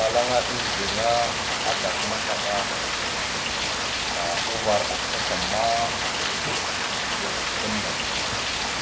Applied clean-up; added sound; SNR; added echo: none; Rain; -3 dB; none.